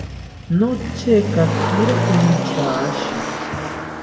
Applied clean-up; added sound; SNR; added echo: none; Motor vehicle (road); 2 dB; reverberation time 1.4 s.